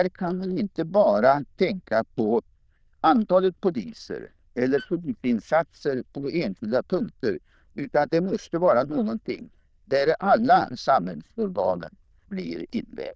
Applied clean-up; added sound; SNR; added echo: neural diffusion model UNIVERSE++.